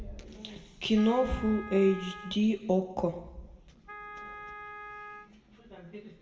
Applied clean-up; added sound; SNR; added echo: none; Wind instrument, woodwind instrument; 15 dB; reverberation time 0.8 s.